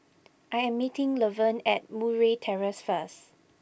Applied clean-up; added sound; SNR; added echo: none; none; none; none.